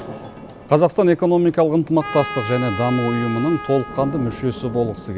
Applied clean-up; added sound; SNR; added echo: none; Trumpet + Thunder / Rain; 12 dB; none.